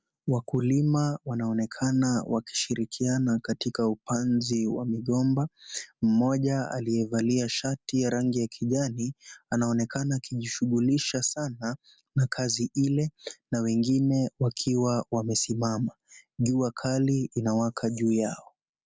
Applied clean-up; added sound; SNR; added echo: none; none; none; none.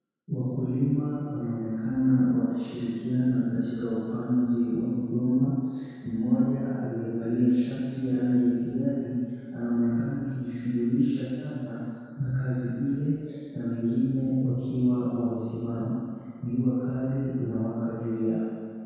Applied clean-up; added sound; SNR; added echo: none; none; none; reverberation time 2.0 s.